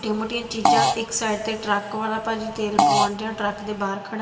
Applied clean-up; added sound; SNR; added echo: none; Fart; -1 dB; reverberation time 2.6 s.